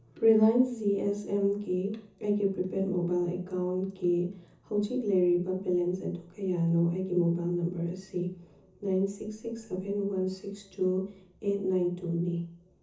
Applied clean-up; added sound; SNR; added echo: none; none; none; reverberation time 0.6 s.